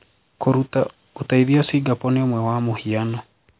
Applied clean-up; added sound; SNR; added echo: none; none; none; none.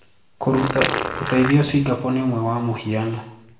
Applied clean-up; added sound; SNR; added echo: none; Fart; 4 dB; reverberation time 0.7 s.